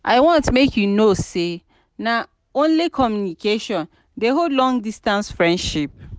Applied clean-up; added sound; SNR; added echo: none; none; none; none.